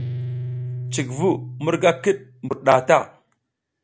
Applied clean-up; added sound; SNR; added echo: none; Guitar; 10 dB; none.